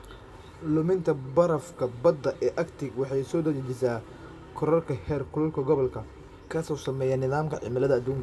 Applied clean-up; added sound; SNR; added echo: none; none; none; reverberation time 1.4 s.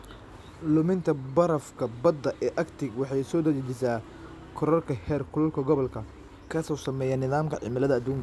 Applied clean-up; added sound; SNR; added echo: none; none; none; none.